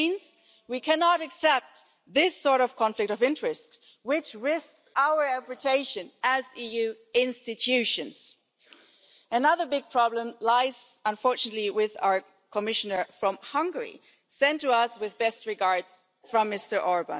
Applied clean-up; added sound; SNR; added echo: none; none; none; none.